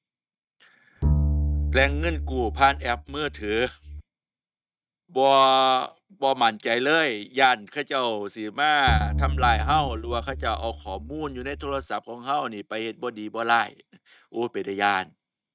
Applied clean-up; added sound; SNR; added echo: neural mask model RNNoise.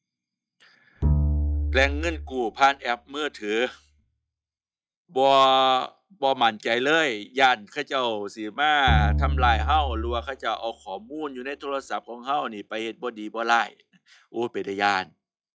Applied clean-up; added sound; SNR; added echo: classical method log-MMSE.